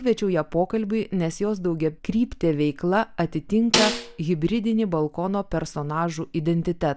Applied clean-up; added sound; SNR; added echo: none; Snare drum; 2 dB; none.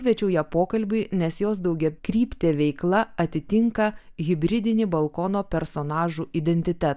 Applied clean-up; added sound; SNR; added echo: none; none; none; none.